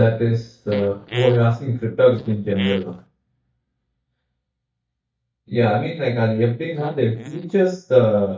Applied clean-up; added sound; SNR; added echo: neural mask model DeepFilterNet 3.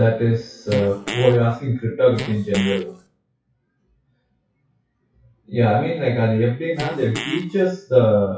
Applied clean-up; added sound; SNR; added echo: classical method WPE with log-MMSE.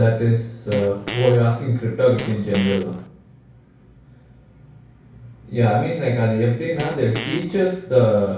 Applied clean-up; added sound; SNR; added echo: none; Fart; 11 dB; reverberation time 0.6 s.